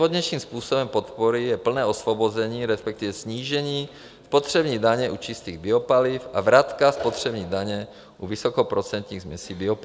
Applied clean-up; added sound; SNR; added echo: none; none; none; none.